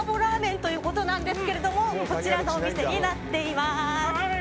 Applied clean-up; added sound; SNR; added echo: none; Electric guitar; 12 dB; none.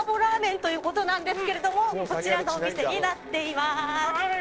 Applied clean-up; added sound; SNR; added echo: neural separator model SepFormer DNS4.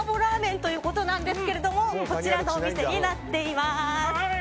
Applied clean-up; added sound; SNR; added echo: none; none; none; none.